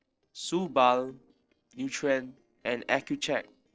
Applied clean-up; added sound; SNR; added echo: neural separator model SepFormer DNS4.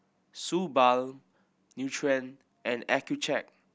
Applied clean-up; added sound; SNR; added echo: none; none; none; none.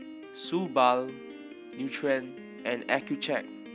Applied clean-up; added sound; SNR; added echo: none; Piano; 13 dB; none.